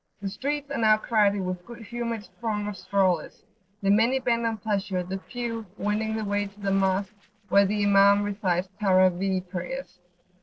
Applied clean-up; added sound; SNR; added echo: neural separator model SepFormer DNS4.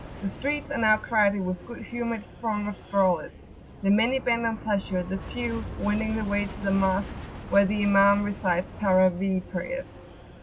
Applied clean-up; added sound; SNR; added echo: none; Aircraft; 14 dB; none.